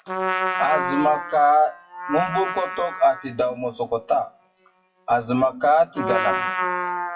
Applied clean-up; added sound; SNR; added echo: classical method WPE with log-MMSE.